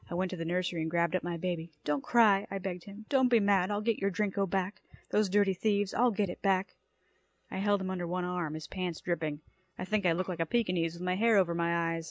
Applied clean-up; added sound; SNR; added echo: none; Bowed string instrument; 19 dB; none.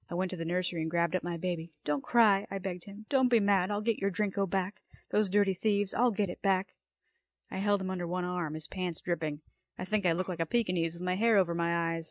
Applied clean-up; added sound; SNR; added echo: neural mask model DeepFilterNet 3.